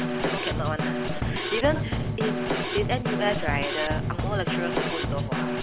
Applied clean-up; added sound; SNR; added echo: none; Snare drum / Drum kit; -3 dB; none.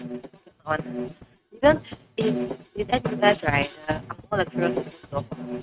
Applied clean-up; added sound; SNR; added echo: neural mask model RNNoise.